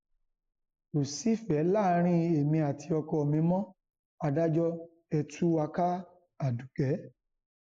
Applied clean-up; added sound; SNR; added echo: neural mask model Resemble Enhance denoiser.